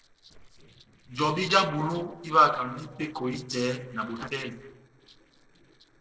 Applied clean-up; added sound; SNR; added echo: neural separator model SepFormer DNS4.